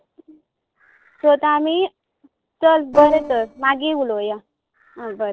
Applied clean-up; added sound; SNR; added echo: neural separator model SepFormer DNS4.